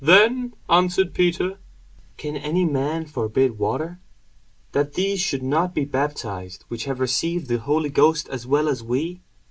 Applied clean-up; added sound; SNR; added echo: none; none; none; none.